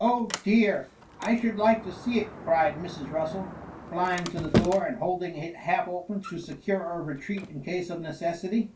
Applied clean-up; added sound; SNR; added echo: none; Sliding door; 9 dB; reverberation time 0.2 s.